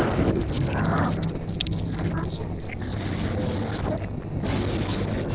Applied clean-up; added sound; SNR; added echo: neural separator model SepFormer DNS4.